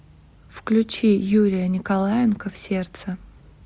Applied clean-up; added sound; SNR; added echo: none; none; none; none.